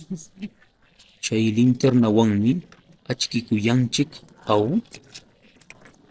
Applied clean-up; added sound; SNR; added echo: neural separator model SepFormer DNS4.